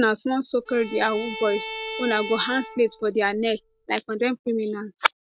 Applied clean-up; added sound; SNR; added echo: none; Bowed string instrument; 11 dB; none.